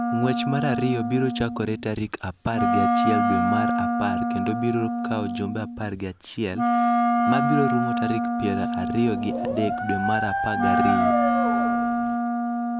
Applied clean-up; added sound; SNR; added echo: none; Wind instrument, woodwind instrument + Dog; -4 dB; none.